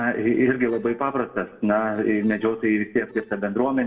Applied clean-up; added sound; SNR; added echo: neural separator model SepFormer DNS4.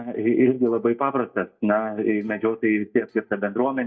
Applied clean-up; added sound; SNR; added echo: neural mask model DeepFilterNet 3.